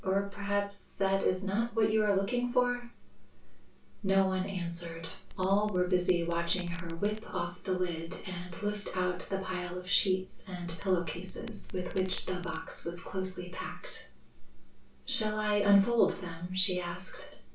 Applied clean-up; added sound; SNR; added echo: none; Crackle; 7 dB; reverberation time 0.2 s.